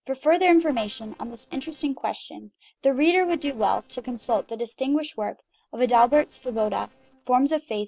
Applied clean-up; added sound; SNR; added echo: neural separator model SepFormer DNS4.